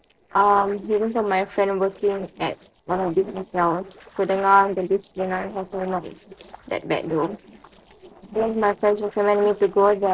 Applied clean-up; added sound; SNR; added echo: neural separator model SepFormer DNS4.